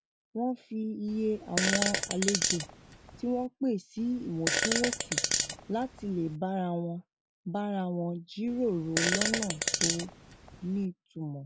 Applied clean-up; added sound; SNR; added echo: none; Fart; 0 dB; none.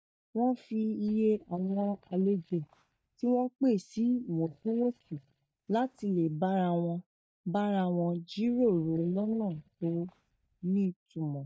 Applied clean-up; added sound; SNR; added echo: neural mask model DeepFilterNet 3.